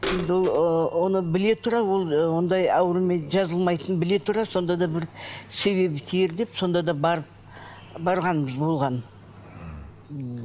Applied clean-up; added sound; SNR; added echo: none; Bird vocalization, bird call, bird song / Telephone; 18 dB; none.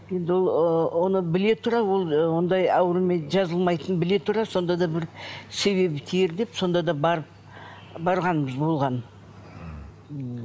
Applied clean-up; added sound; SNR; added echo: none; none; none; none.